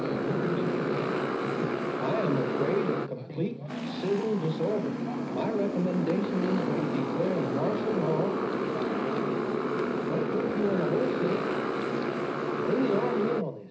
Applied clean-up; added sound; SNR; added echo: none; Motorcycle; -2 dB; reverberation time 0.5 s.